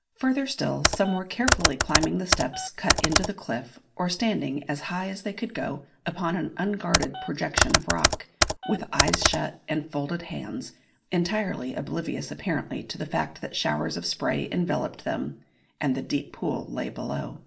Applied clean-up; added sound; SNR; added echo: none; Computer keyboard; -3 dB; reverberation time 0.4 s.